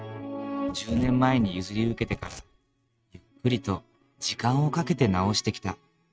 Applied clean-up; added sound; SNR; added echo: neural mask model RNNoise.